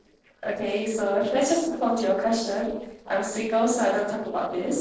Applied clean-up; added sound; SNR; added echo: neural separator model SepFormer DNS4.